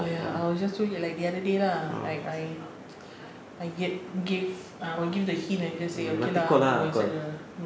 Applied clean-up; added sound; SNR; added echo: none; none; none; none.